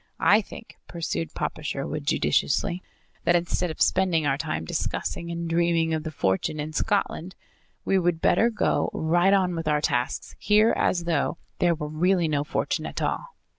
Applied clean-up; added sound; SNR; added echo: none; none; none; none.